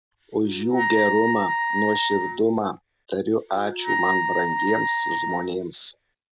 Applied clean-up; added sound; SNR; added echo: none; Wind instrument, woodwind instrument; 2 dB; none.